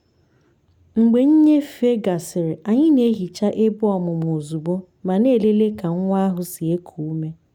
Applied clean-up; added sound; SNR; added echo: none; none; none; none.